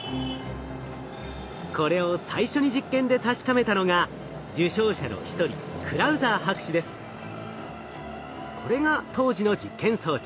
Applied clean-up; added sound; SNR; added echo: none; Traffic noise, roadway noise; 12 dB; none.